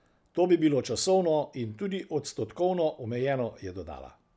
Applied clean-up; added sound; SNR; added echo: none; none; none; none.